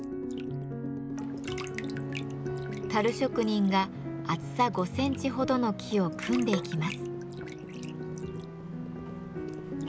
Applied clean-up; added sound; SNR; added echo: none; Bathtub (filling or washing); 19 dB; none.